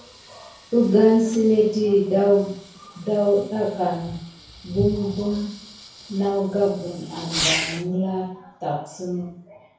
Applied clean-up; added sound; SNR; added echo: none; Fireworks; 13 dB; reverberation time 0.6 s.